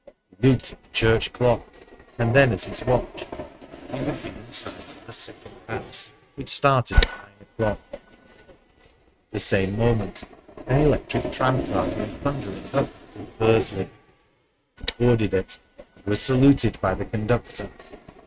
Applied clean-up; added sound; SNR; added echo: neural mask model RNNoise.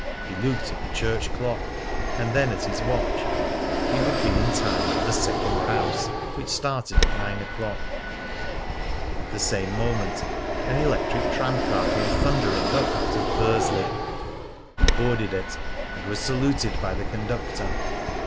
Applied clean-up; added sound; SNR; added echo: none; Fixed-wing aircraft, airplane; -4 dB; none.